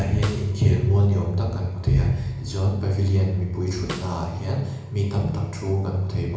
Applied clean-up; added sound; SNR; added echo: none; Snare drum; 19 dB; reverberation time 1.0 s.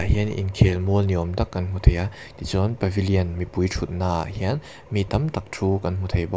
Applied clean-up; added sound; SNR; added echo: none; none; none; none.